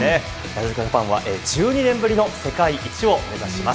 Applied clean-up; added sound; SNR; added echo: none; none; none; none.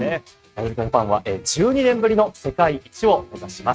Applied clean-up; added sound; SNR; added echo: neural mask model RNNoise.